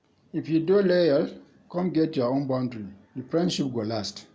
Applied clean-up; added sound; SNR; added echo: none; none; none; none.